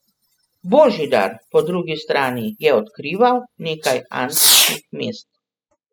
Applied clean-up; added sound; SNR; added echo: classical method spectral subtraction.